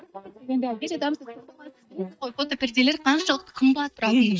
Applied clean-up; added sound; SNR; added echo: neural mask model DeepFilterNet 3.